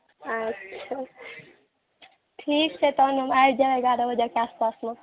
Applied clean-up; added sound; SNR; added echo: none; none; none; none.